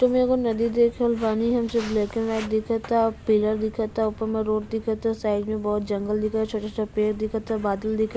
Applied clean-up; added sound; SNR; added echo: none; Walk, footsteps; 18 dB; none.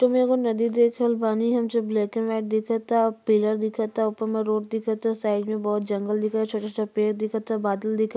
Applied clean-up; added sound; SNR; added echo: none; none; none; none.